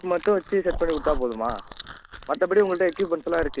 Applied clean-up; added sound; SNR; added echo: none; Chewing, mastication; 11 dB; none.